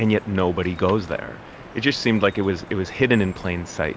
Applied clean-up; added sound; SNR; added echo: none; Drip; 18 dB; none.